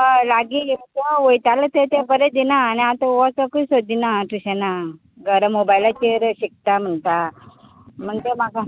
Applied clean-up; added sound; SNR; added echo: none; none; none; none.